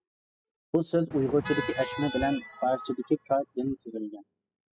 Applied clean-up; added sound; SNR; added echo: classical method spectral subtraction.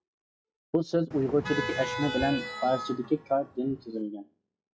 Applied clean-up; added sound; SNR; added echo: classical method log-MMSE.